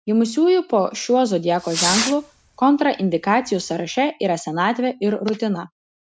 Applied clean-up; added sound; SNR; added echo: none; Fireworks; 8 dB; none.